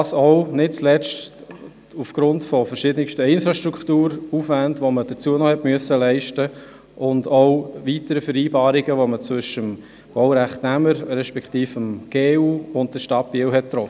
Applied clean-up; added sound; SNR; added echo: none; none; none; none.